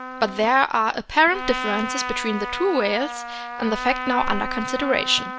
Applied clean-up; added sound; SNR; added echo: none; Trumpet; 8 dB; none.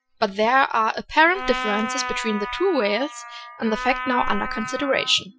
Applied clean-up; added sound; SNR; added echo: classical method Wiener filter.